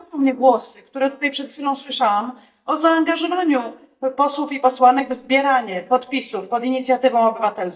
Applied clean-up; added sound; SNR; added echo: neural mask model DeepFilterNet 3.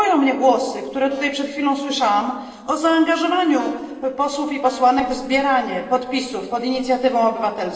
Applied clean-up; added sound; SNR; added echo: neural separator model SepFormer DNS4.